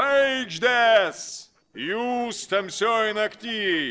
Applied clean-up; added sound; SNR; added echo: neural separator model SepFormer DNS4.